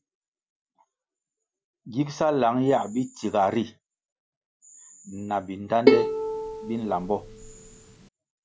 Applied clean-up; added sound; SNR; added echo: none; Bowed string instrument; -4 dB; none.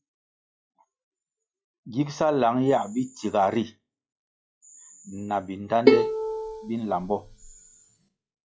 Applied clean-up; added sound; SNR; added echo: classical method log-MMSE.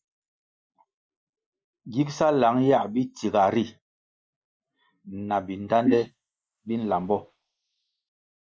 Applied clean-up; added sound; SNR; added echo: neural mask model Resemble Enhance denoiser.